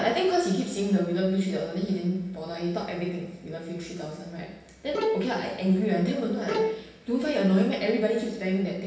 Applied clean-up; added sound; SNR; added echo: none; Bowed string instrument; 4 dB; reverberation time 0.9 s.